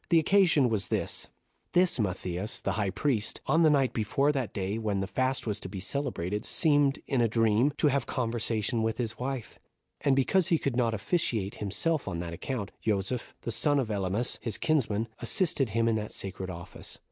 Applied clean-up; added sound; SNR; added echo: none; none; none; none.